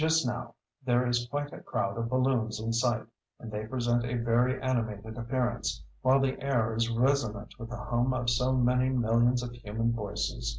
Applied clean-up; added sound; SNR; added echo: none; none; none; none.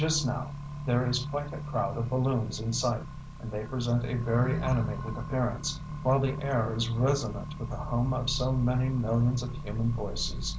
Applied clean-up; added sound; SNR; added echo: none; Accelerating, revving, vroom; 7 dB; none.